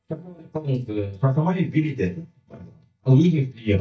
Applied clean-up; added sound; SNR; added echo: neural mask model DeepFilterNet 3.